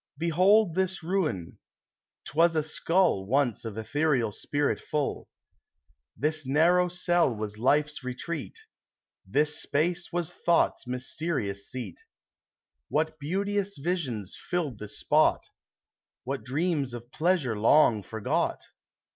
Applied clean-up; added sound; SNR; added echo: neural separator model SepFormer DNS4.